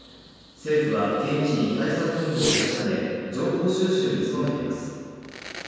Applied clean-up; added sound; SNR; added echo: none; Fireworks; 12 dB; reverberation time 2.1 s.